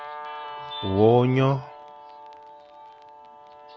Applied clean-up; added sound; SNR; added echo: none; Guitar; 14 dB; none.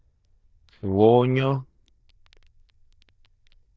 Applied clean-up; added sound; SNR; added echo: neural diffusion model UNIVERSE++.